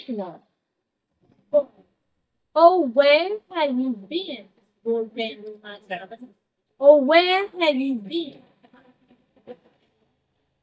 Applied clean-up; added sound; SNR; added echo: neural mask model DeepFilterNet 3.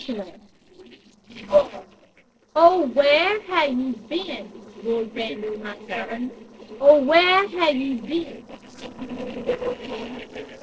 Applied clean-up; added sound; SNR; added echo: neural separator model SepFormer DNS4.